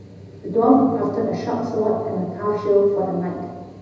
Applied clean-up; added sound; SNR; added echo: none; Electric guitar / Strum; 15 dB; reverberation time 1.1 s.